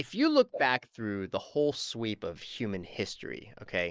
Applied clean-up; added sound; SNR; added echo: neural mask model Resemble Enhance denoiser.